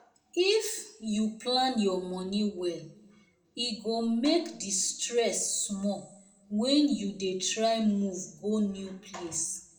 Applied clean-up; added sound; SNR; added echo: none; none; none; reverberation time 0.5 s.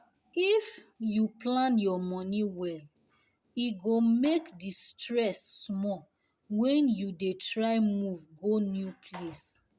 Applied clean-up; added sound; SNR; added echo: none; none; none; none.